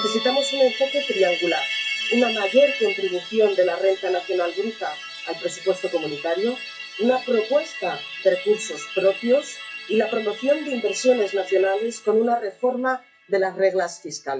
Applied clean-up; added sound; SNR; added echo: classical method WPE with log-MMSE.